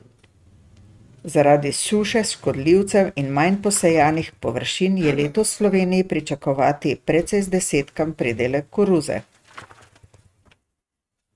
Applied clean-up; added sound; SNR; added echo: neural mask model RNNoise.